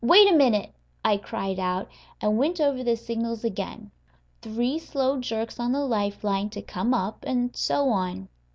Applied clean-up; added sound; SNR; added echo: none; none; none; none.